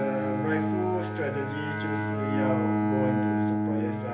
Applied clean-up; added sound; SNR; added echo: none; Bowed string instrument; -4 dB; reverberation time 1.1 s.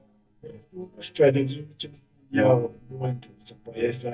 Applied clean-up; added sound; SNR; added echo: neural mask model DeepFilterNet 3.